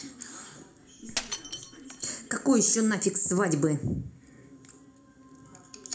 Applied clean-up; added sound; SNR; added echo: none; Shatter; 11 dB; reverberation time 0.4 s.